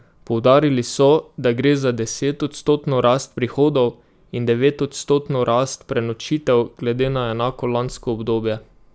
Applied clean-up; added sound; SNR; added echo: none; none; none; none.